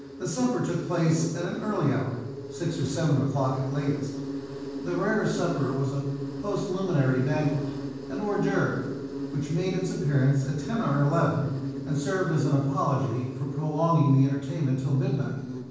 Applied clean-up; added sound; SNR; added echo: none; Insect; 9 dB; reverberation time 1.2 s.